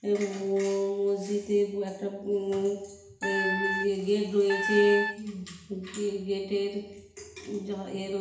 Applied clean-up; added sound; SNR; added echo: none; Wind instrument, woodwind instrument; 3 dB; reverberation time 0.8 s.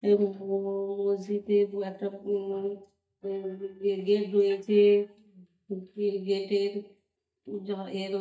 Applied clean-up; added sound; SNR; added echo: neural mask model DeepFilterNet 3.